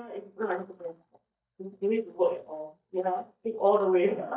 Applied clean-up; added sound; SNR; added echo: neural mask model DeepFilterNet 3.